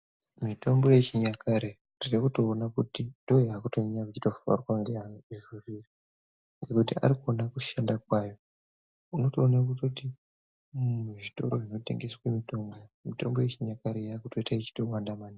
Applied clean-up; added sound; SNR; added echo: none; none; none; none.